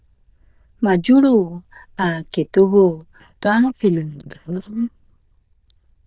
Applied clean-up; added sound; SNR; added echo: neural diffusion model UNIVERSE++.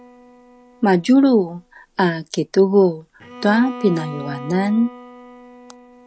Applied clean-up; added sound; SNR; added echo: none; Bowed string instrument; 18 dB; none.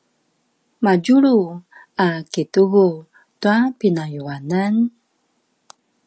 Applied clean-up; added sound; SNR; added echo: none; none; none; none.